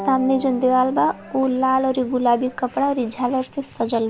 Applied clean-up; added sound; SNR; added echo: none; Bowed string instrument; 18 dB; none.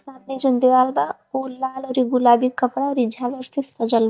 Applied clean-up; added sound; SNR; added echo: neural mask model DeepFilterNet 3.